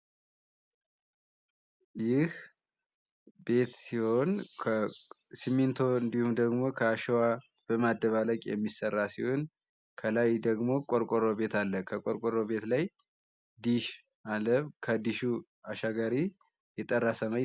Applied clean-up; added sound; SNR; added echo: none; none; none; none.